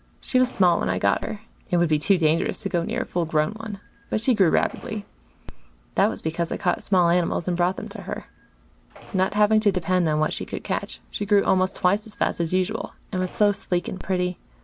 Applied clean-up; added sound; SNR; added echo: none; Telephone; 19 dB; none.